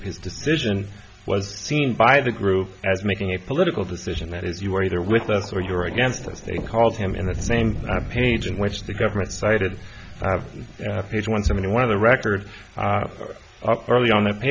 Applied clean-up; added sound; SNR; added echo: none; Thunder; 13 dB; none.